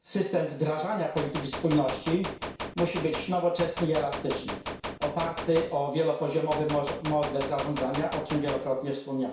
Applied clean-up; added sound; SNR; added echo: none; Gunshot, gunfire; 8 dB; reverberation time 0.6 s.